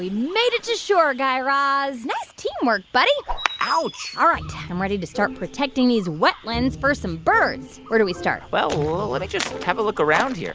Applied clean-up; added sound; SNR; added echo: none; none; none; none.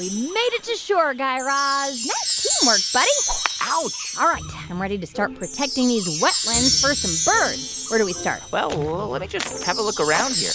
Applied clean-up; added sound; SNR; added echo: none; Wind chime; 3 dB; none.